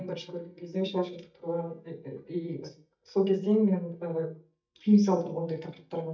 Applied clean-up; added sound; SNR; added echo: neural mask model DeepFilterNet 3.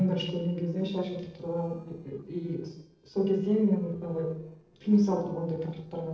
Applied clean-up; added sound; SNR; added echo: neural separator model SepFormer DNS4.